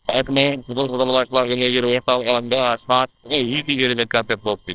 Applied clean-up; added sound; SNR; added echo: neural separator model SepFormer WHAMR!.